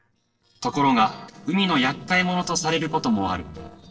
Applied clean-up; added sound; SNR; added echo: neural separator model SepFormer DNS4.